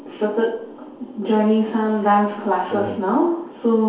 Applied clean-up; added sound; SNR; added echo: none; Burping, eructation; 11 dB; reverberation time 2.4 s.